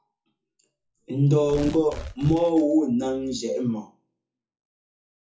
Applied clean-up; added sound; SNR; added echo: classical method WPE with log-MMSE.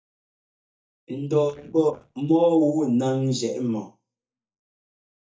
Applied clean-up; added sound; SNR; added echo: neural mask model DeepFilterNet 3.